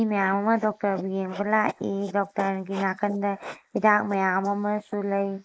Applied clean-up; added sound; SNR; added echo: neural mask model Resemble Enhance denoiser.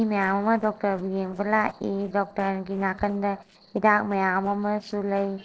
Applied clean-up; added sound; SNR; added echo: neural separator model SepFormer DNS4.